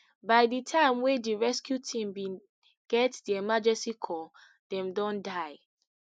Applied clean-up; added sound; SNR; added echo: none; none; none; none.